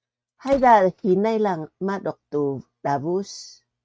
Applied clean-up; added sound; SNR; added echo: neural mask model RNNoise.